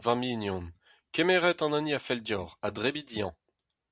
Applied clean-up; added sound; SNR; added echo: none; none; none; none.